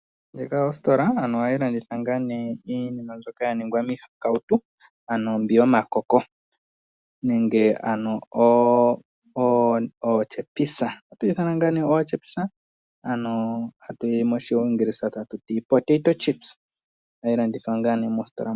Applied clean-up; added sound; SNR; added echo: none; none; none; none.